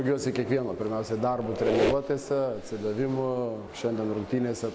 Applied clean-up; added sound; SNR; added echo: none; Squeak; 5 dB; none.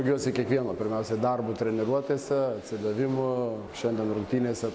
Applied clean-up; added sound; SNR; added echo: none; none; none; none.